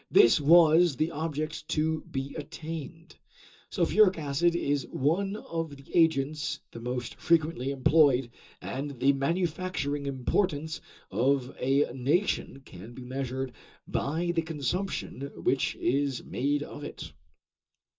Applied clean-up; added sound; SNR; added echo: none; none; none; reverberation time 0.2 s.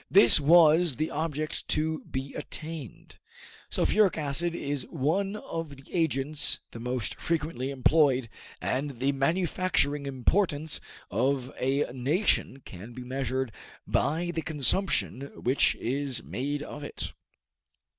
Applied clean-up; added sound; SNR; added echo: none; none; none; none.